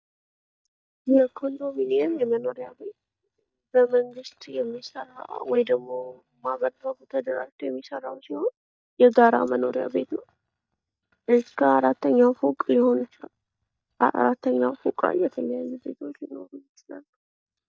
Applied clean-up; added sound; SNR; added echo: neural mask model DeepFilterNet 3.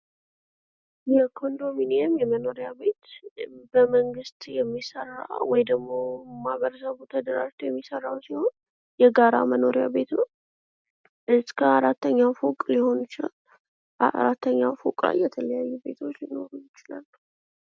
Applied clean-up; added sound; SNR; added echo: none; none; none; none.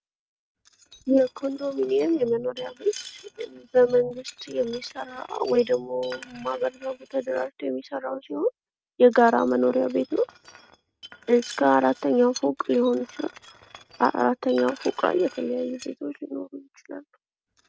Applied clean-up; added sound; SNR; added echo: neural mask model RNNoise.